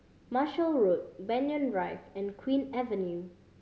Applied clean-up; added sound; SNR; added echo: none; none; none; none.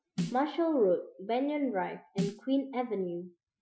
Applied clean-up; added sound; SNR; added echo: classical method Wiener filter.